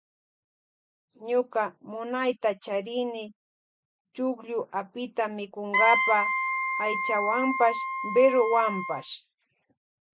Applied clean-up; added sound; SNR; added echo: none; Wind instrument, woodwind instrument; 0 dB; none.